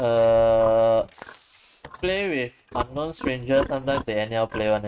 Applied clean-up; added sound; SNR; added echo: neural mask model RNNoise.